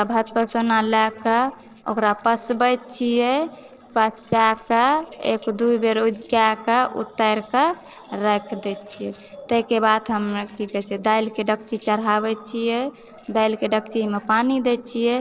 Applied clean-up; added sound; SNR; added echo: neural separator model SepFormer DNS4.